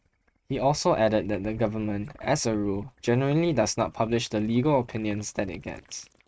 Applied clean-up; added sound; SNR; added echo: neural mask model RNNoise.